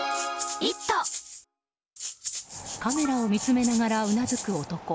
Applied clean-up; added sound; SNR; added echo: none; Rattle (instrument); 9 dB; none.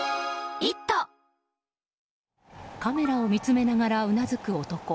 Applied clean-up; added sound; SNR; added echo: none; none; none; none.